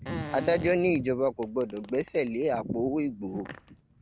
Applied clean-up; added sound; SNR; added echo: none; Fart; 15 dB; none.